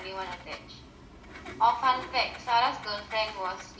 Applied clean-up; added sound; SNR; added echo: none; Engine; 18 dB; reverberation time 0.8 s.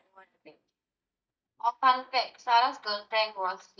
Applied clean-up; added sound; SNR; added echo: neural mask model DeepFilterNet 3.